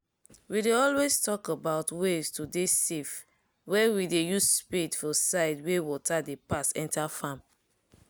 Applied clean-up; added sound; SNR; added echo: none; none; none; none.